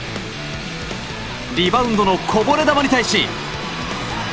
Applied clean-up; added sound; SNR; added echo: none; Chewing, mastication; 19 dB; none.